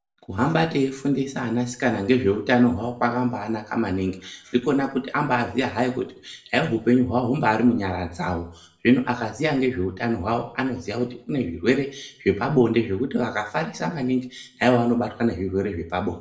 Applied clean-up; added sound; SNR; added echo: none; none; none; reverberation time 0.4 s.